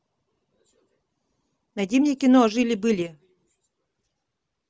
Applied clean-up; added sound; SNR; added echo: none; none; none; none.